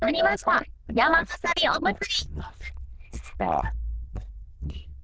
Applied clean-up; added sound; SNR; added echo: neural diffusion model UNIVERSE++.